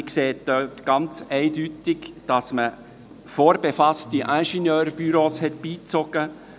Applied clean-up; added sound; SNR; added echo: none; none; none; none.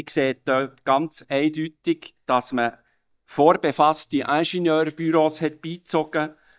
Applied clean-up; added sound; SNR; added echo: neural mask model DeepFilterNet 3.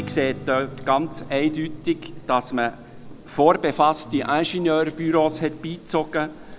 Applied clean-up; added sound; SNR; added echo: none; Chewing, mastication + Strum; 16 dB; none.